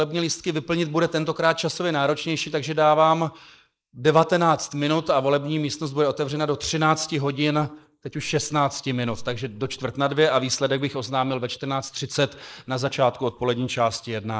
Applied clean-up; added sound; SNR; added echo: neural mask model Resemble Enhance denoiser.